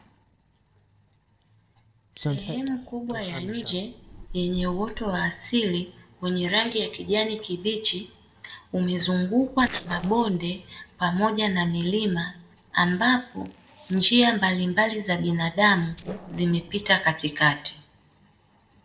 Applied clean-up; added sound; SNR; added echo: neural separator model SepFormer DNS4.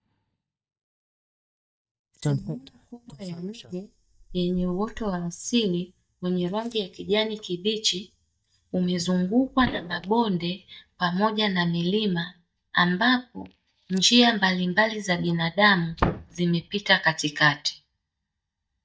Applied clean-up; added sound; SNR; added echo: neural mask model DeepFilterNet 3.